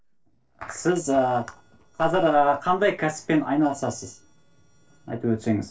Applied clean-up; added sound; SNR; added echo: neural separator model SepFormer DNS4.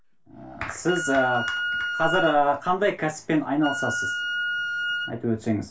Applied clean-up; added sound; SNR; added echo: none; Wind instrument, woodwind instrument; 4 dB; reverberation time 0.2 s.